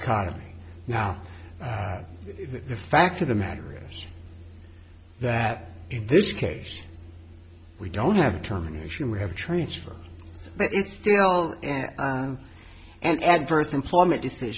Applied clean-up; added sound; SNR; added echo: none; none; none; none.